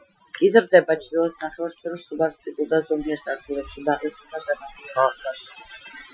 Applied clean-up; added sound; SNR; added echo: classical method Wiener filter.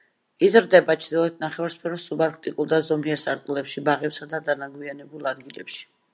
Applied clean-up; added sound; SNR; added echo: none; none; none; none.